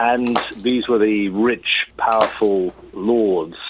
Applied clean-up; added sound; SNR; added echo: none; Splash, splatter; 13 dB; none.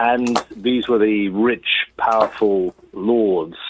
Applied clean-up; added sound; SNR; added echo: neural mask model RNNoise.